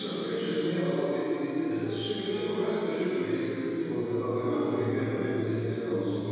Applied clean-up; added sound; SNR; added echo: none; Wind instrument, woodwind instrument; 15 dB; reverberation time 2.2 s.